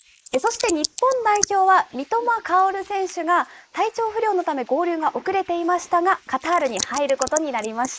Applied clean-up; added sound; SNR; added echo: neural mask model Resemble Enhance denoiser.